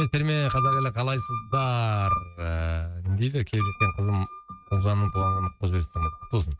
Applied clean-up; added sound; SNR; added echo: neural mask model RNNoise.